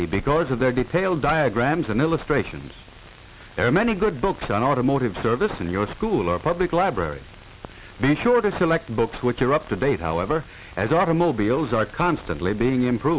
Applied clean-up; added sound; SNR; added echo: none; none; none; none.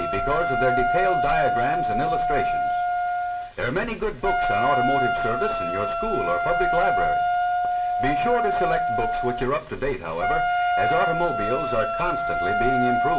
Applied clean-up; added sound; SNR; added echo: none; Wind instrument, woodwind instrument; -3 dB; reverberation time 0.2 s.